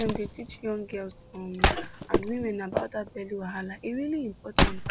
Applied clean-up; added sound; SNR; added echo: none; Wood; -2 dB; none.